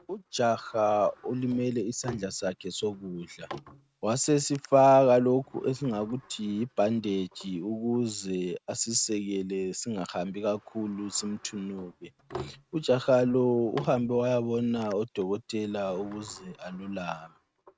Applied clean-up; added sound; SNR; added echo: neural mask model RNNoise.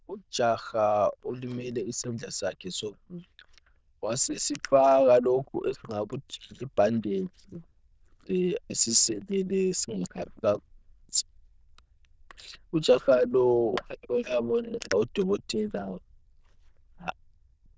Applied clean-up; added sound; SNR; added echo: neural diffusion model UNIVERSE++.